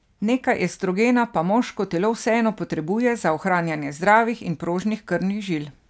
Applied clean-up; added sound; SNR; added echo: none; none; none; none.